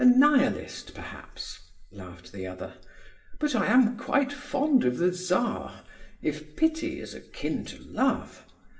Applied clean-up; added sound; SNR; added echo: none; none; none; reverberation time 0.8 s.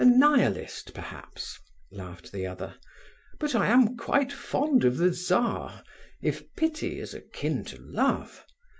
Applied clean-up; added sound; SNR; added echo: none; none; none; none.